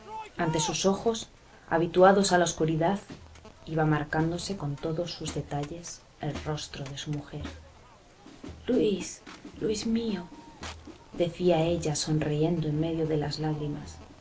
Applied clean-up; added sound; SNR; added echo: none; Crowd; 17 dB; none.